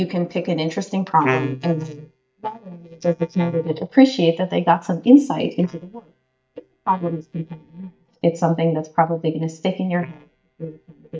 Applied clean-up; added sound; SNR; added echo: neural mask model DeepFilterNet 3.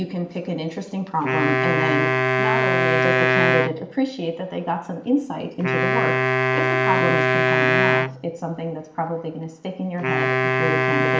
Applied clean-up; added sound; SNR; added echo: none; Wind instrument, woodwind instrument; -4 dB; reverberation time 1.0 s.